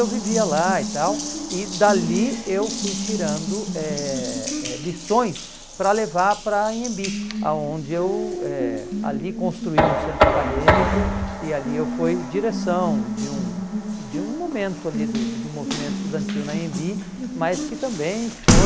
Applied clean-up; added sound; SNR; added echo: none; Knock + Water tap, faucet; -1 dB; none.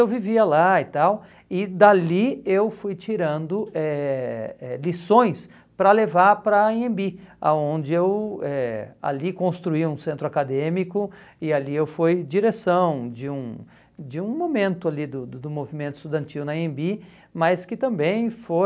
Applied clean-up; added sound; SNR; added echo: none; none; none; none.